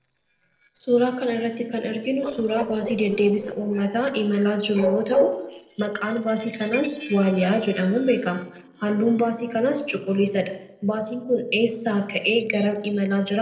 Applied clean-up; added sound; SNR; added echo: neural separator model SepFormer DNS4.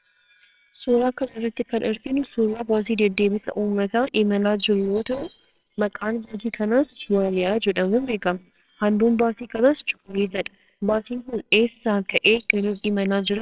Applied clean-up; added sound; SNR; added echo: neural separator model SepFormer WHAMR!.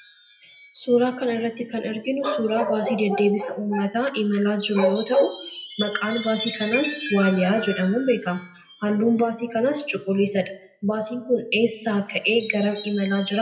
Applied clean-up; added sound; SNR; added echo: classical method WPE with log-MMSE.